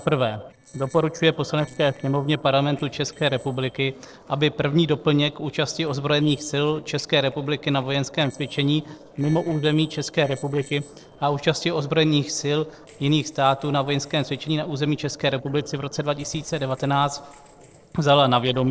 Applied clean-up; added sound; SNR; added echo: neural separator model SepFormer DNS4.